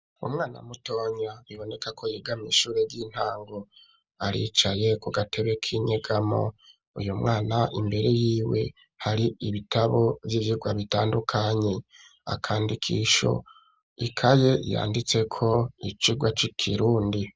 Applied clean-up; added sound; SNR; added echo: none; none; none; none.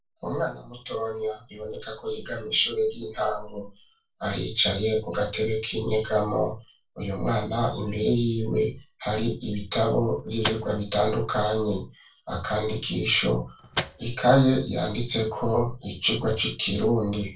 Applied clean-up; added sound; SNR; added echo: neural separator model SepFormer DNS4.